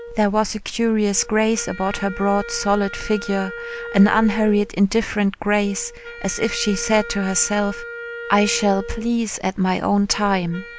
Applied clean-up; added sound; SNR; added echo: none; Wind instrument, woodwind instrument; 14 dB; none.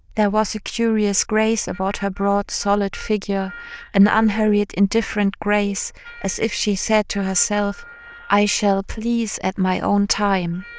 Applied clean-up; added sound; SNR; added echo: neural diffusion model UNIVERSE++.